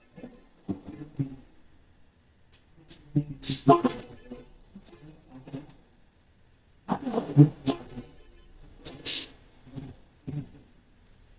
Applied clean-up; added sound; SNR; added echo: neural mask model DeepFilterNet 3.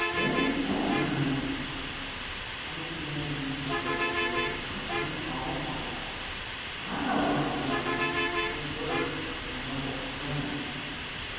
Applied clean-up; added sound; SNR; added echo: none; Bus; -1 dB; reverberation time 2.1 s.